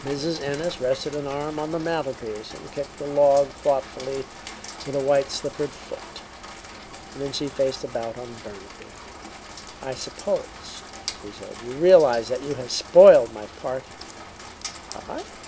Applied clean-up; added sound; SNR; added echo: none; Rain; 16 dB; none.